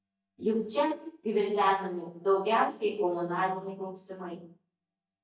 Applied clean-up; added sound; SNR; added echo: neural mask model DeepFilterNet 3.